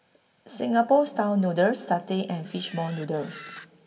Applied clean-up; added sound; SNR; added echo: none; Camera; 17 dB; reverberation time 2.1 s.